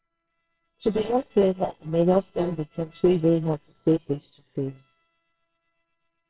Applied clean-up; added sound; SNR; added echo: neural separator model SepFormer WHAMR!.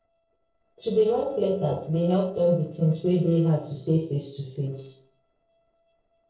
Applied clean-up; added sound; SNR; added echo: neural separator model SepFormer DNS4.